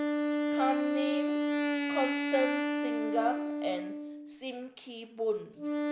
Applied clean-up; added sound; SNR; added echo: none; Wind instrument, woodwind instrument; -3 dB; none.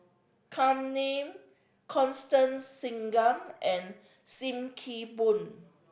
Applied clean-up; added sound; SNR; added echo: none; none; none; none.